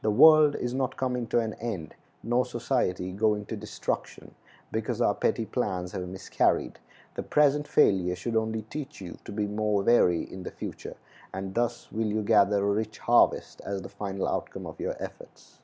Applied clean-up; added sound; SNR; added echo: none; none; none; none.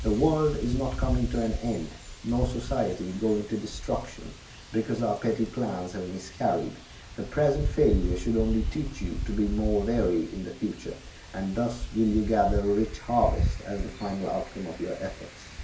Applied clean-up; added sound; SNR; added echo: none; Wind; 5 dB; reverberation time 0.3 s.